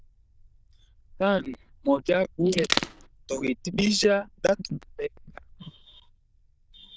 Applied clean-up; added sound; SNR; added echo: neural diffusion model UNIVERSE++.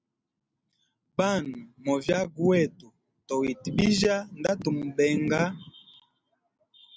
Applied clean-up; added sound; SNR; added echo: none; none; none; none.